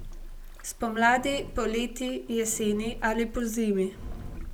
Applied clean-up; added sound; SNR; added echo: none; Engine; 12 dB; none.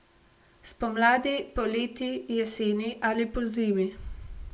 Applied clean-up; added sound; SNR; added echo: none; none; none; none.